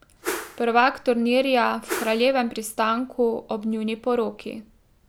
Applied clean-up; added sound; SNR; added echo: none; Whoosh, swoosh, swish; 11 dB; none.